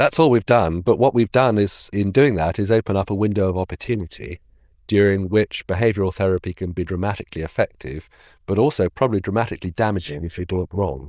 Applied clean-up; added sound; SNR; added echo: neural diffusion model UNIVERSE++.